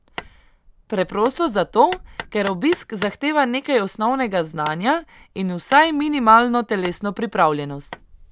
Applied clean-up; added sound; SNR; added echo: none; Hammer; 19 dB; none.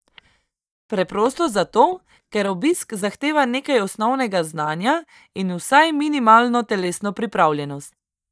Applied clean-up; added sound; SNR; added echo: neural mask model DeepFilterNet 3.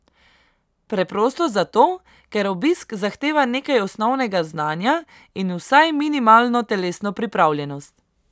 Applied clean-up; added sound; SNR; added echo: none; none; none; none.